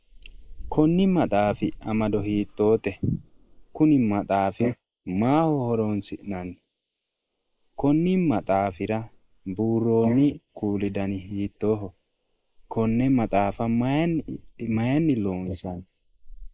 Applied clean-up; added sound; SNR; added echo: neural mask model Resemble Enhance denoiser.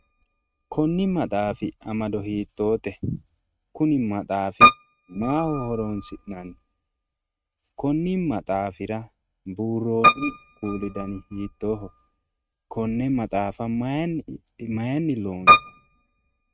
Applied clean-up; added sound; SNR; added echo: neural mask model RNNoise.